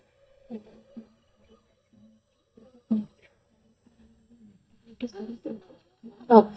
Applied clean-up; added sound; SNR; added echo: neural mask model DeepFilterNet 3.